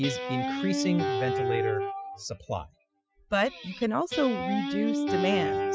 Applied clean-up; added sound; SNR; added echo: classical method Wiener filter.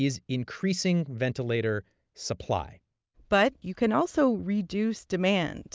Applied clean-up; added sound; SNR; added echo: none; none; none; none.